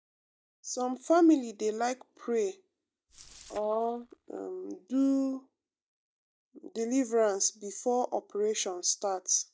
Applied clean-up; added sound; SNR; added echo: neural mask model DeepFilterNet 3.